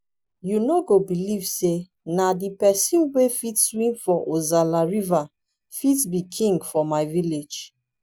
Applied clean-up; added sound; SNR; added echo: none; none; none; none.